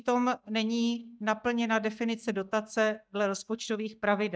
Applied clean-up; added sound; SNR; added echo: neural mask model DeepFilterNet 3.